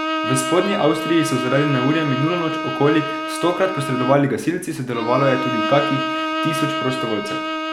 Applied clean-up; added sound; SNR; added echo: none; Bowed string instrument; 4 dB; none.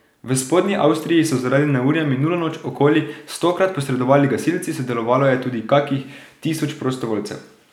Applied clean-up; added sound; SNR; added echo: none; none; none; none.